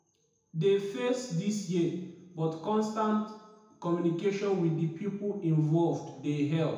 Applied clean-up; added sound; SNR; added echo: none; none; none; reverberation time 0.9 s.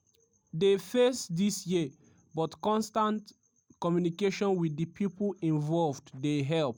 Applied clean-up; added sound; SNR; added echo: none; none; none; none.